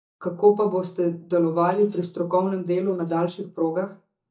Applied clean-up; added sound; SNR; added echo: neural mask model DeepFilterNet 3.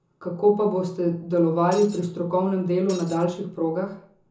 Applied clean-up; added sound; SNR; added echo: none; Shatter; 19 dB; reverberation time 0.6 s.